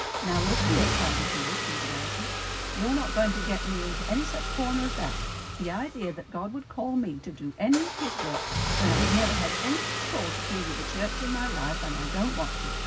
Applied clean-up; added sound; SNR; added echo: none; Engine starting / Car; -1 dB; reverberation time 0.4 s.